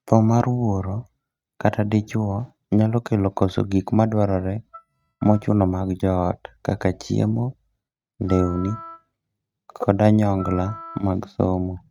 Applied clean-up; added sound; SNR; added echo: neural mask model RNNoise.